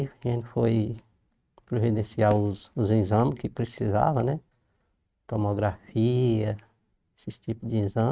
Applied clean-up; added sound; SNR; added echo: neural mask model RNNoise.